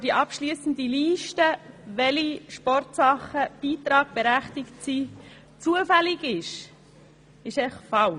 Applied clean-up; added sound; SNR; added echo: none; none; none; none.